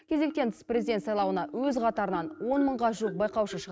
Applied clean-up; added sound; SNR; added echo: neural mask model DeepFilterNet 3.